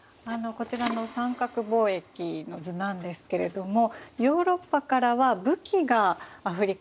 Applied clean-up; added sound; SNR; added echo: none; none; none; none.